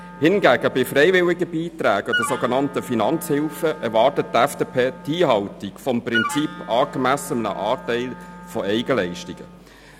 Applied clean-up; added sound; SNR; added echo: none; Wind instrument, woodwind instrument; 12 dB; none.